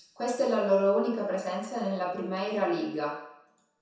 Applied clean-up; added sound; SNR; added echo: none; none; none; reverberation time 0.7 s.